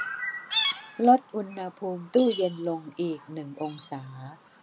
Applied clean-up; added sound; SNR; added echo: none; Chirp, tweet; 7 dB; none.